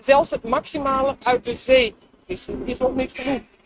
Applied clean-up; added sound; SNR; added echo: neural mask model RNNoise.